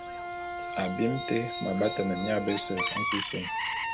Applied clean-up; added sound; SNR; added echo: none; Bowed string instrument + Bird / Chicken, rooster; 3 dB; none.